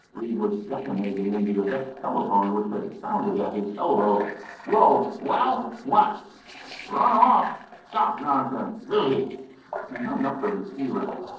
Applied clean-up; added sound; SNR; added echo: neural separator model SepFormer DNS4.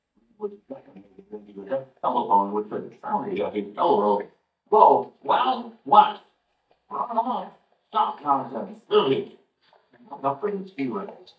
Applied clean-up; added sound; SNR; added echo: neural mask model DeepFilterNet 3.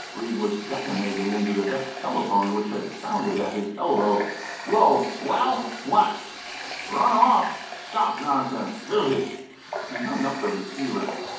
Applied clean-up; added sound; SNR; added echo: none; Water tap, faucet; 10 dB; reverberation time 1.2 s.